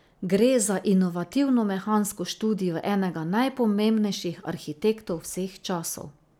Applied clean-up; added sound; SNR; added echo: none; none; none; none.